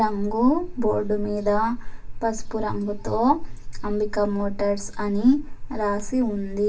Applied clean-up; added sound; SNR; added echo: none; none; none; reverberation time 0.2 s.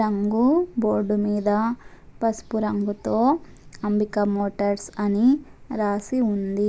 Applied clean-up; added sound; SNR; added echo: none; none; none; none.